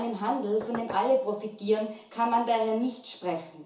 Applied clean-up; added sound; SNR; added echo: none; Knock; 10 dB; reverberation time 0.7 s.